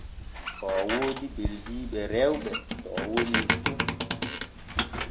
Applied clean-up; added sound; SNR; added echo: none; Squeak; 0 dB; reverberation time 0.3 s.